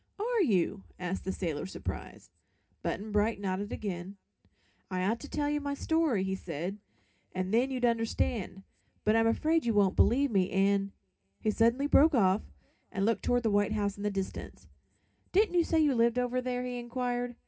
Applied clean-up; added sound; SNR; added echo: none; none; none; reverberation time 0.3 s.